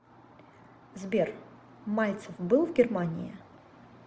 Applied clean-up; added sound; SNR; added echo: none; none; none; none.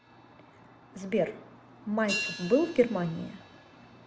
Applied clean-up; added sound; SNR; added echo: none; Hi-hat; 11 dB; none.